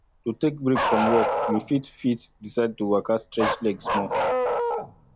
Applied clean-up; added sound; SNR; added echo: none; Bark; 2 dB; none.